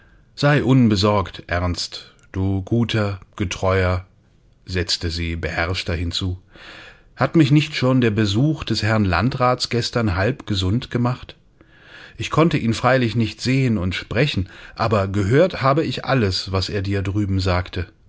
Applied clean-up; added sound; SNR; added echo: none; none; none; none.